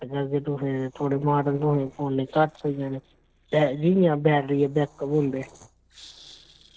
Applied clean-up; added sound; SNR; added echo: neural separator model SepFormer DNS4.